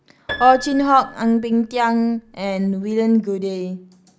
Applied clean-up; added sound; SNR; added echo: none; Piano; 16 dB; none.